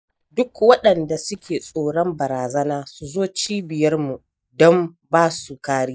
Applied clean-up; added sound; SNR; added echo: neural mask model DeepFilterNet 3.